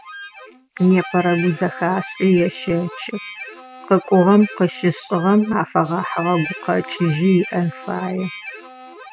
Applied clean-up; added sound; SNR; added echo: none; Harmonica; 16 dB; none.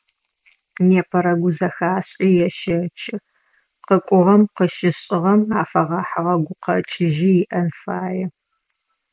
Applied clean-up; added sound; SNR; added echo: none; none; none; none.